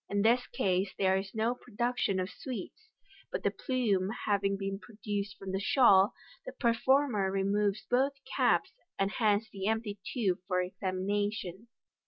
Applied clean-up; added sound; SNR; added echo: none; none; none; none.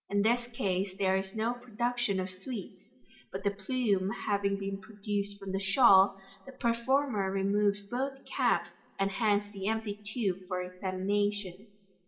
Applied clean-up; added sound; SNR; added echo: none; none; none; reverberation time 0.8 s.